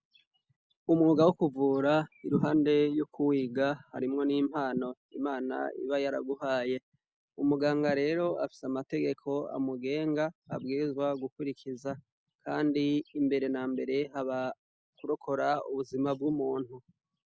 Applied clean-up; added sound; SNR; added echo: none; none; none; none.